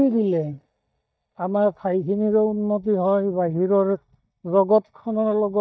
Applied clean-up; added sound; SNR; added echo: neural mask model DeepFilterNet 3.